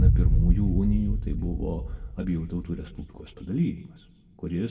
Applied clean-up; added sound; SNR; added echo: none; Boom; -3 dB; reverberation time 1.0 s.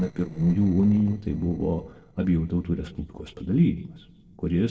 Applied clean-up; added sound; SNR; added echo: neural separator model SepFormer DNS4.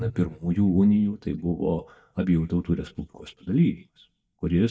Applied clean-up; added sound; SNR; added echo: neural mask model DeepFilterNet 3.